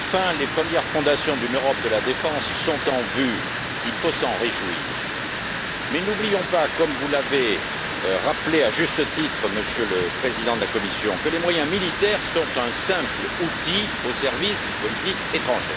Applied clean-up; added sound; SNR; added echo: none; Water; 2 dB; none.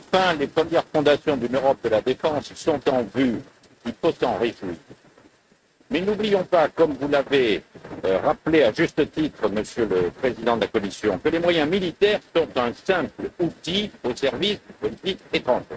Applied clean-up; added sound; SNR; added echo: neural mask model RNNoise.